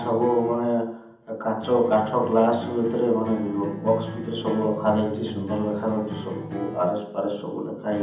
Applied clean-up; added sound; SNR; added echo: none; Acoustic guitar; 12 dB; reverberation time 0.8 s.